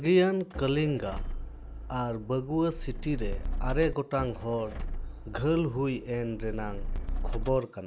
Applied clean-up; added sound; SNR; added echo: none; Motor vehicle (road); 4 dB; none.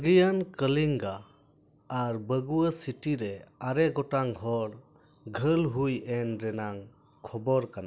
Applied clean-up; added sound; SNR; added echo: none; none; none; none.